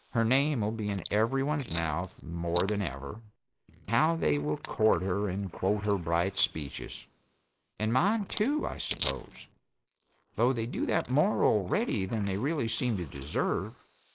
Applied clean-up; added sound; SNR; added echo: neural mask model Resemble Enhance denoiser.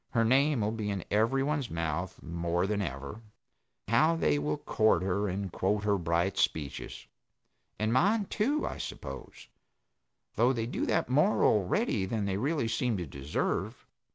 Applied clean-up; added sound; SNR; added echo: none; none; none; none.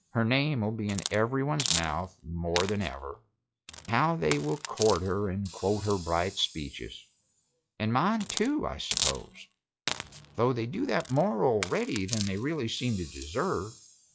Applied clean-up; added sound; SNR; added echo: classical method log-MMSE.